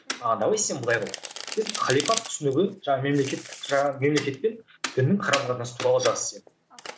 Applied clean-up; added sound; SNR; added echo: none; Domestic sounds, home sounds; 11 dB; none.